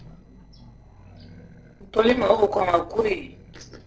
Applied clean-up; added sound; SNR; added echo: neural separator model SepFormer DNS4.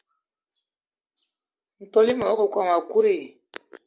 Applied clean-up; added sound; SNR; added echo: none; none; none; none.